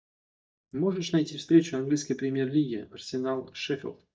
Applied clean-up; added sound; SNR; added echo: neural mask model DeepFilterNet 3.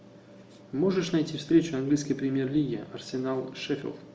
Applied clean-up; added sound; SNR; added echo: none; none; none; none.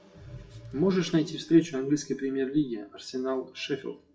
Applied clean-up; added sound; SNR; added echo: classical method WPE with log-MMSE.